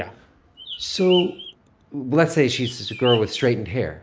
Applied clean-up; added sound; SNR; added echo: none; Bird; 11 dB; none.